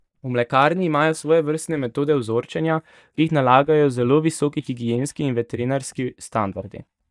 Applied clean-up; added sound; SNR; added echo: neural mask model DeepFilterNet 3.